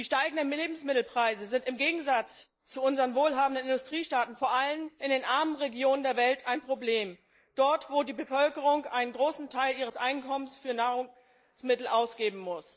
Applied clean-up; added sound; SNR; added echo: neural mask model Resemble Enhance denoiser.